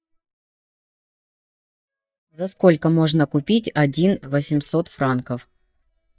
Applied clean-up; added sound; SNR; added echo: neural mask model DeepFilterNet 3.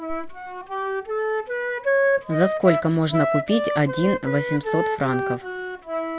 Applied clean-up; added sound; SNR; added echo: none; Wind instrument, woodwind instrument; 1 dB; none.